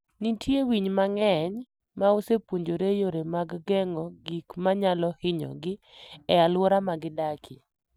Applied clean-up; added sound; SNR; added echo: none; none; none; none.